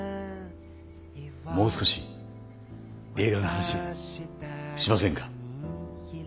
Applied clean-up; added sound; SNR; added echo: none; none; none; none.